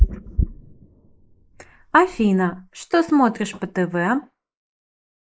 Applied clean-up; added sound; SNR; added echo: neural mask model Resemble Enhance denoiser.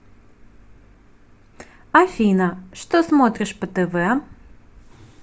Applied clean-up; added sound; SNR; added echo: none; none; none; none.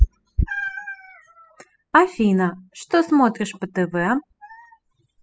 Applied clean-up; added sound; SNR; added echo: classical method spectral subtraction.